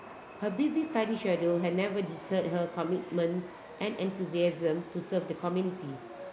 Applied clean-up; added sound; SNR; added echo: none; Chatter / Subway, metro, underground; 15 dB; none.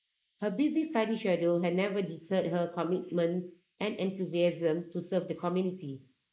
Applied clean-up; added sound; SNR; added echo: neural mask model Resemble Enhance denoiser.